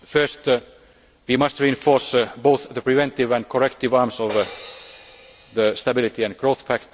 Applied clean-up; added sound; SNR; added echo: none; Crash cymbal; 17 dB; none.